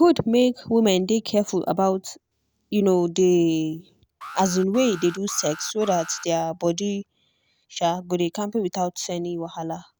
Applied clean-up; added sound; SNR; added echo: none; Alarm; 18 dB; none.